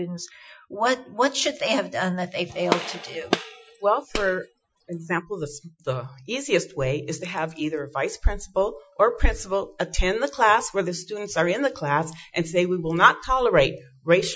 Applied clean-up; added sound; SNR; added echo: classical method Wiener filter.